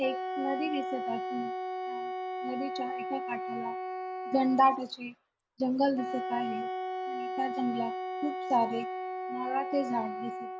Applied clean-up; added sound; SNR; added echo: none; Wind instrument, woodwind instrument; 3 dB; none.